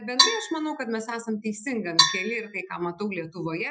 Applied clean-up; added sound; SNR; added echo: classical method Wiener filter.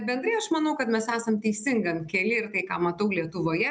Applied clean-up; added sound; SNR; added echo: none; none; none; none.